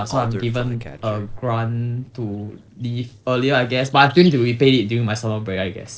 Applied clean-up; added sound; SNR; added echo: neural separator model SepFormer DNS4.